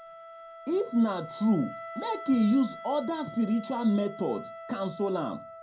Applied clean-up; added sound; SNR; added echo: none; Wind instrument, woodwind instrument; 14 dB; reverberation time 0.2 s.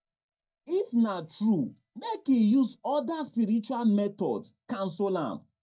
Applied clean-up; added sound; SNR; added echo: neural mask model DeepFilterNet 3.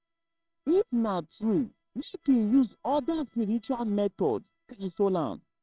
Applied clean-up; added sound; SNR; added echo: neural separator model SepFormer WHAMR!.